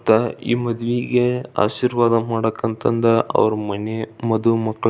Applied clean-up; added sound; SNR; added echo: none; none; none; none.